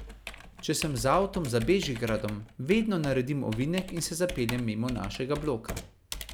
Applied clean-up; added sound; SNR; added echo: none; Computer keyboard; 12 dB; none.